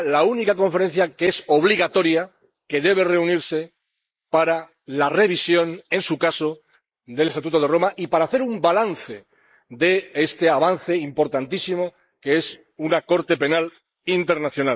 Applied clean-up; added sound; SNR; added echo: neural mask model Resemble Enhance denoiser.